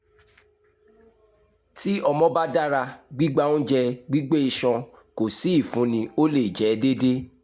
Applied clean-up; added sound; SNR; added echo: none; none; none; none.